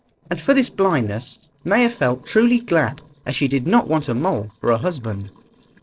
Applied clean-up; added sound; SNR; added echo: neural separator model SepFormer DNS4.